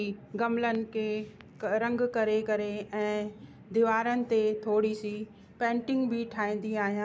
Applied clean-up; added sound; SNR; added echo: none; none; none; none.